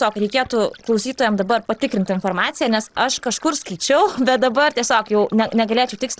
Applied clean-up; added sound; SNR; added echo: neural separator model SepFormer DNS4.